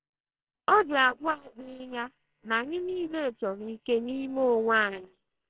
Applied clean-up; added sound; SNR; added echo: neural separator model SepFormer WHAMR!.